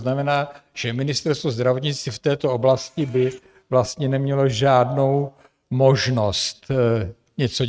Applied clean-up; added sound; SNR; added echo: neural mask model RNNoise.